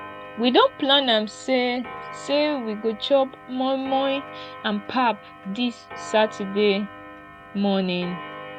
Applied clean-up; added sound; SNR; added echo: none; Clock; 15 dB; none.